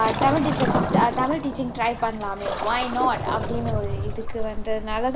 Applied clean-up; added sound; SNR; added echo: none; Waves, surf; 1 dB; none.